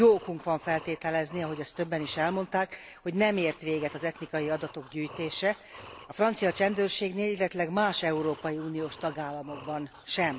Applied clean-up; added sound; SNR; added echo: none; Breathing; 20 dB; none.